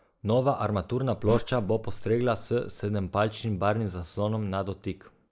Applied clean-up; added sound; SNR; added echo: neural mask model Resemble Enhance denoiser.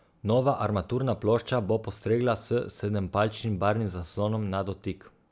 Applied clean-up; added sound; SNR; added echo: none; none; none; none.